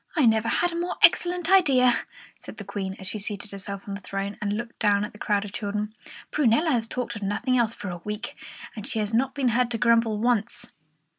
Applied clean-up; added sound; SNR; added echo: none; none; none; none.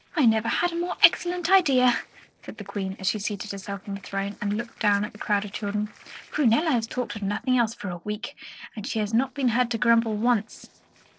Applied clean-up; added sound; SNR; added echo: neural separator model SepFormer DNS4.